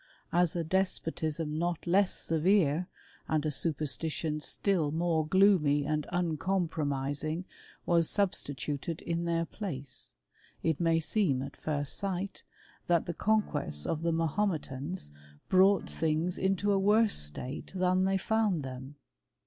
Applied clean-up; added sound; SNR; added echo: none; Electric guitar / Strum; 18 dB; none.